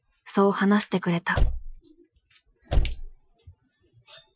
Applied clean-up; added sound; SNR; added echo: classical method Wiener filter.